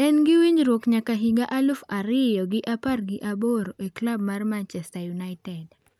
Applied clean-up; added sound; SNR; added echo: none; none; none; none.